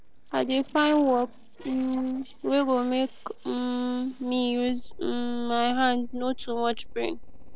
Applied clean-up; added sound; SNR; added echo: neural separator model SepFormer DNS4.